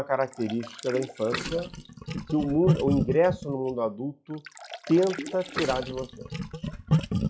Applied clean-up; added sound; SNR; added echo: classical method log-MMSE.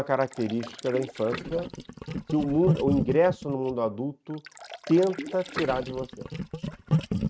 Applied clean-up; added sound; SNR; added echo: neural mask model RNNoise.